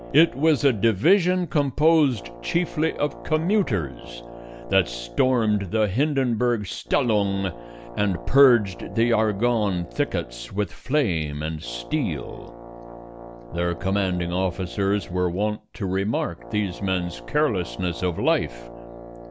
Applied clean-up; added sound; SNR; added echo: none; Brass instrument; 17 dB; none.